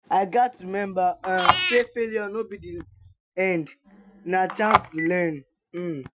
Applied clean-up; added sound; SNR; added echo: classical method Wiener filter.